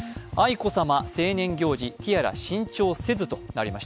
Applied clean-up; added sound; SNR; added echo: none; none; none; none.